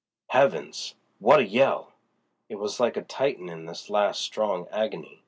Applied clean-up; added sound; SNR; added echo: none; none; none; none.